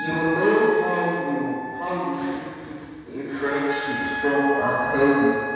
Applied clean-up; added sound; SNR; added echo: none; Wind instrument, woodwind instrument; 7 dB; reverberation time 1.8 s.